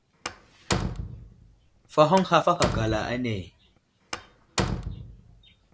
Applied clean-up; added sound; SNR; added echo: none; Slam; 5 dB; none.